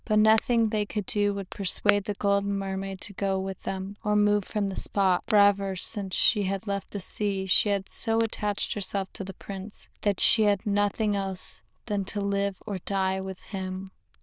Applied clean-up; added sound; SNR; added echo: neural diffusion model UNIVERSE++.